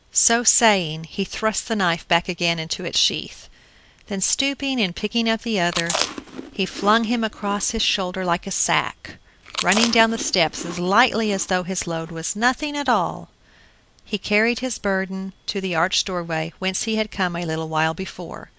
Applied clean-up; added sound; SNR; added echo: none; Chewing, mastication; 9 dB; none.